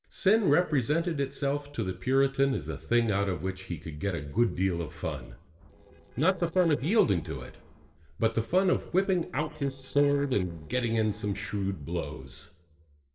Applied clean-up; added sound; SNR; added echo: neural separator model SepFormer DNS4.